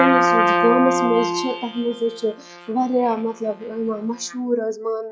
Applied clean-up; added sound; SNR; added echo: classical method log-MMSE.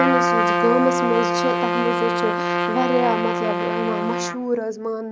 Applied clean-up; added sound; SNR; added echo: none; Trumpet; -2 dB; none.